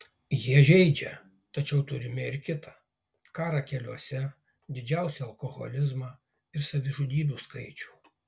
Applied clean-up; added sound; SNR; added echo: none; none; none; none.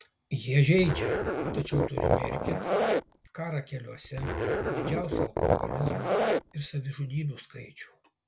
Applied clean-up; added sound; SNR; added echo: none; Zipper (clothing); -3 dB; none.